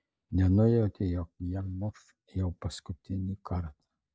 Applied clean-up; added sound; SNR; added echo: neural mask model DeepFilterNet 3.